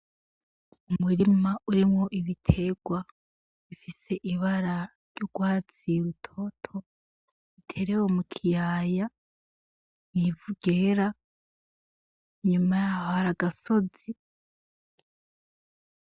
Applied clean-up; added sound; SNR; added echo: none; none; none; none.